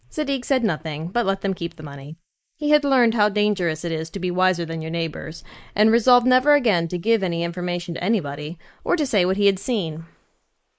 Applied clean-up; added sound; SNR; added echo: neural mask model Resemble Enhance denoiser.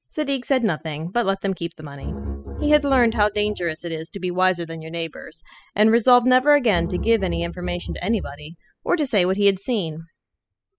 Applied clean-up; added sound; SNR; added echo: classical method spectral subtraction.